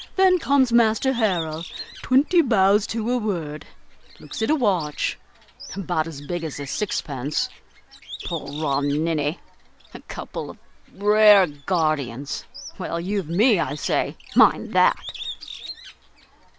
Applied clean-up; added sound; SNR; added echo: none; Bird; 17 dB; none.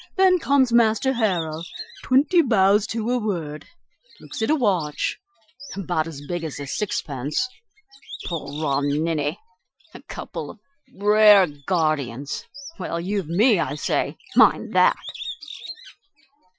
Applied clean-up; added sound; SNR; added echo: classical method Wiener filter.